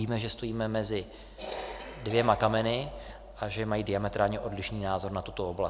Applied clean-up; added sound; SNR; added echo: none; none; none; none.